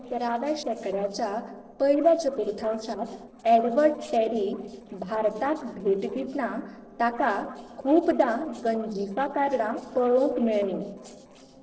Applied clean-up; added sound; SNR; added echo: neural separator model SepFormer DNS4.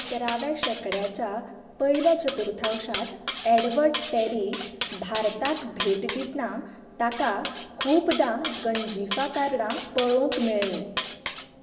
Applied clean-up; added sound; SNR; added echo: none; Cutlery, silverware; 6 dB; reverberation time 0.8 s.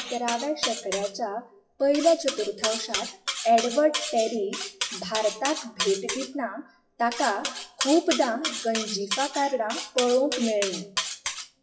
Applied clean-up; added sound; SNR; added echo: classical method WPE with log-MMSE.